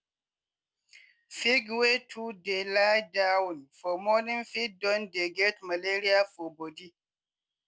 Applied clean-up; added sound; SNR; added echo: none; none; none; none.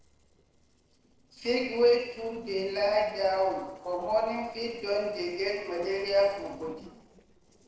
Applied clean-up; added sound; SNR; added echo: neural separator model SepFormer DNS4.